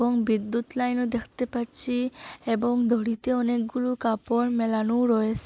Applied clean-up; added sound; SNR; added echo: neural mask model Resemble Enhance denoiser.